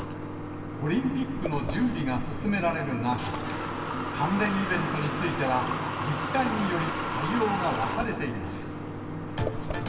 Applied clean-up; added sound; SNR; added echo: none; Water tap, faucet / Water; 2 dB; reverberation time 2.9 s.